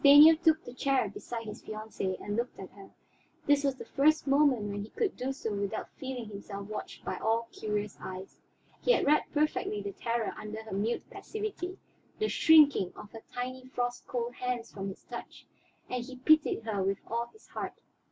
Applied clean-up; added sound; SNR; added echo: none; none; none; none.